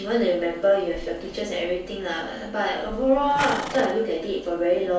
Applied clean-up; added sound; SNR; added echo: none; Livestock, farm animals, working animals; 15 dB; reverberation time 0.3 s.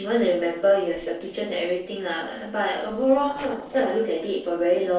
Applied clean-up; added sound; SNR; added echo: neural separator model SepFormer DNS4.